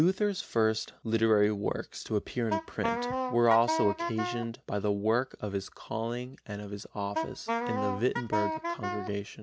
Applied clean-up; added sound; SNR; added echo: none; Wind instrument, woodwind instrument; 2 dB; none.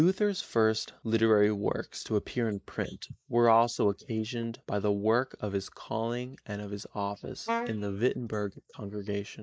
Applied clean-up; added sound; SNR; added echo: neural mask model Resemble Enhance denoiser.